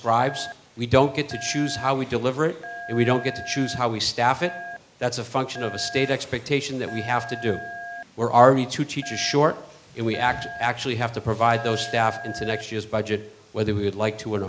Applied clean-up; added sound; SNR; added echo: none; Telephone; 13 dB; none.